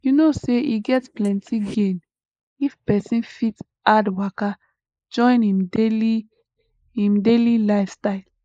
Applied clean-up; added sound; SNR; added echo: neural mask model Resemble Enhance denoiser.